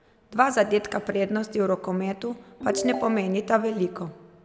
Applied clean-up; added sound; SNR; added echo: none; Ringtone / Chime; 8 dB; none.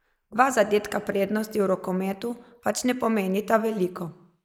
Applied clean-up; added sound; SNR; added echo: neural mask model Resemble Enhance denoiser.